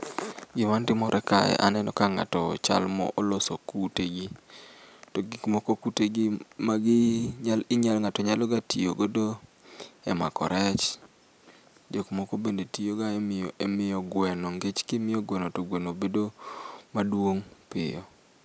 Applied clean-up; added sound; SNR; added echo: none; none; none; none.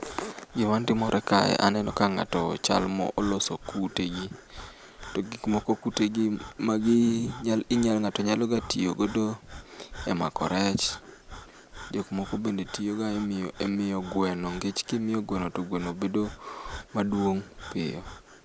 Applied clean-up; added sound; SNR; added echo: none; Breathing; 17 dB; none.